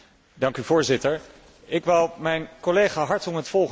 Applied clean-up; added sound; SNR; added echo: none; none; none; none.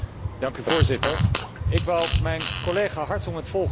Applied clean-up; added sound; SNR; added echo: none; Fart + Dog; -2 dB; none.